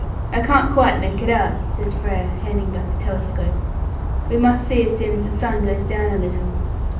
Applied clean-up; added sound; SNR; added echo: none; Bird vocalization, bird call, bird song; 0 dB; reverberation time 0.6 s.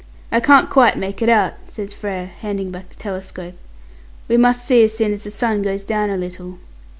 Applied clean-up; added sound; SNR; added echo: none; none; none; none.